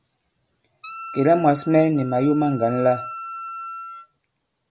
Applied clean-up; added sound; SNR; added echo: none; Wind instrument, woodwind instrument; 14 dB; none.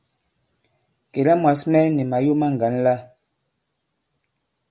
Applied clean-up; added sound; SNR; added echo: none; none; none; none.